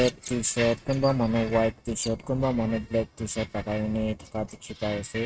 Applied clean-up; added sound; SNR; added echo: neural mask model RNNoise.